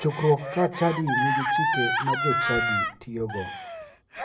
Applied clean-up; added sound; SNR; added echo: none; Gasp; 0 dB; reverberation time 0.5 s.